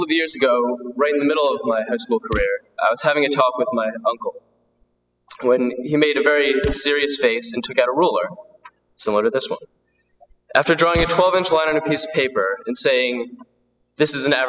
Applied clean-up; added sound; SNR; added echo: classical method spectral subtraction.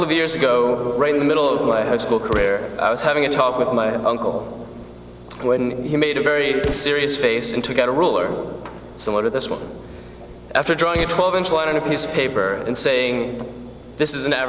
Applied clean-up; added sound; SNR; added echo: none; Explosion; 19 dB; none.